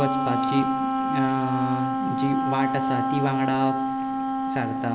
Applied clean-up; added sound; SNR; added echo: none; Wind instrument, woodwind instrument; -3 dB; none.